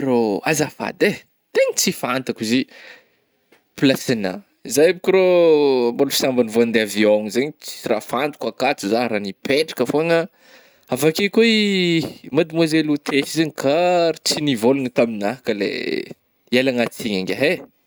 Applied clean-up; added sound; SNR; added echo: none; none; none; none.